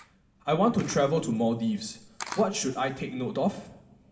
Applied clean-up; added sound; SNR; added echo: none; Camera; 19 dB; reverberation time 0.7 s.